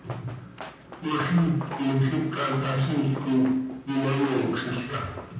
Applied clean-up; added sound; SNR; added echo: none; Run; 17 dB; reverberation time 0.9 s.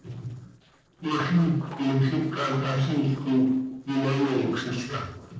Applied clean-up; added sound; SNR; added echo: neural separator model SepFormer DNS4.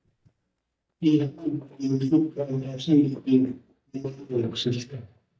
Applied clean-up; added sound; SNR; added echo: neural mask model DeepFilterNet 3.